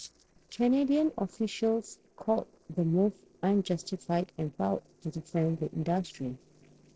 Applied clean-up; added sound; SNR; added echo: neural separator model SepFormer DNS4.